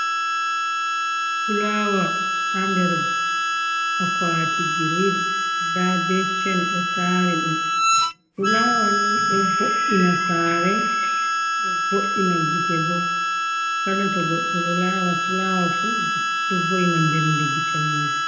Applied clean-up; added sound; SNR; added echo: none; Harmonica; -4 dB; reverberation time 0.7 s.